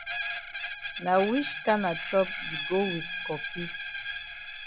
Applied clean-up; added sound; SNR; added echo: none; Screech; 1 dB; none.